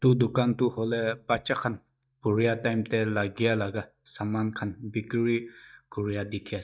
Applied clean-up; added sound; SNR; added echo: neural mask model DeepFilterNet 3.